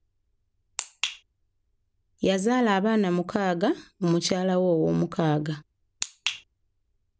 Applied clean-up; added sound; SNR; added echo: none; none; none; none.